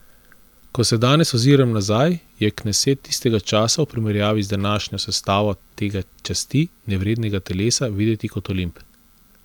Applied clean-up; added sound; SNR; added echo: none; none; none; none.